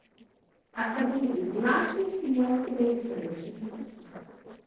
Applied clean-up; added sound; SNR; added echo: neural separator model SepFormer DNS4.